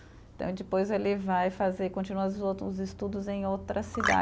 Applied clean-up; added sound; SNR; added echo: none; Marimba, xylophone; -1 dB; none.